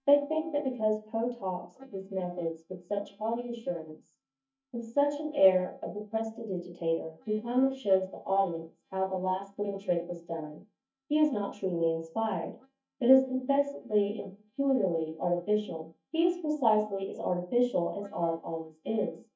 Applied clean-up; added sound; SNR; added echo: neural mask model DeepFilterNet 3.